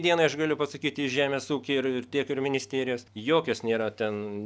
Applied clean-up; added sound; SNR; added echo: none; none; none; none.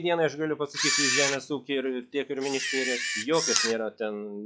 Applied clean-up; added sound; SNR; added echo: classical method log-MMSE.